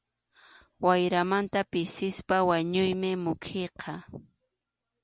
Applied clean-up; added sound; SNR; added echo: none; none; none; none.